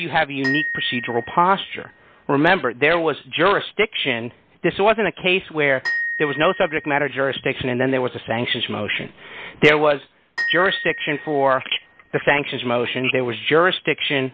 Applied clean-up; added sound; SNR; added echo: none; Glockenspiel; 11 dB; none.